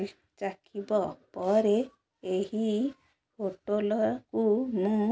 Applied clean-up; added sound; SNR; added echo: none; none; none; none.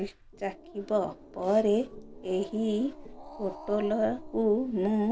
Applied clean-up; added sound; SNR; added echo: none; Growling; 16 dB; none.